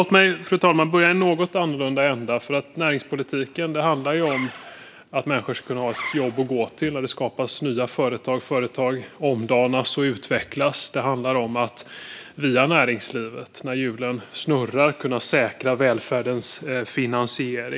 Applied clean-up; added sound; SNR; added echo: none; Zipper (clothing); 15 dB; none.